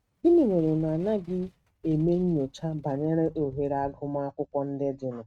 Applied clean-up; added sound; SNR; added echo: neural mask model RNNoise.